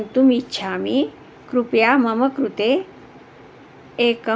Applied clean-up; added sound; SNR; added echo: none; none; none; none.